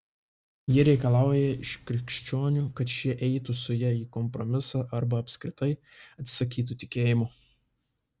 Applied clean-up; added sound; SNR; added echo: none; none; none; none.